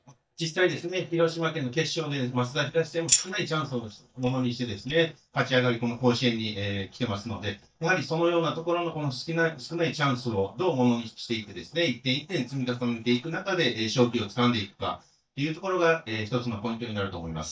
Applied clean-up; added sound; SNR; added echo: neural mask model DeepFilterNet 3.